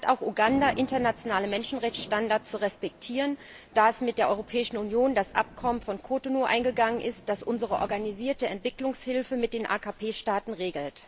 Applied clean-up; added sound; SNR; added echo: none; Thunder / Rain; 19 dB; none.